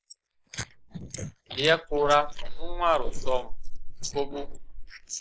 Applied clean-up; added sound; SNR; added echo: neural mask model Resemble Enhance denoiser.